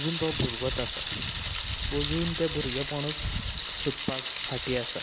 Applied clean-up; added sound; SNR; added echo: none; Thunder; 1 dB; none.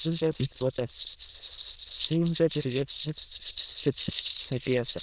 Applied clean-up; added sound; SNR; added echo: neural diffusion model UNIVERSE++.